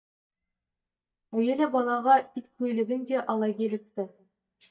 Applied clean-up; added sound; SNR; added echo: neural mask model DeepFilterNet 3.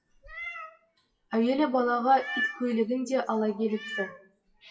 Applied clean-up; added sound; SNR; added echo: classical method WPE with log-MMSE.